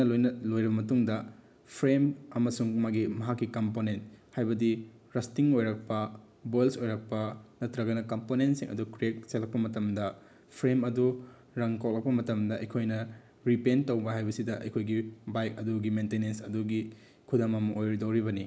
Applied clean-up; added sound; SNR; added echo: none; none; none; none.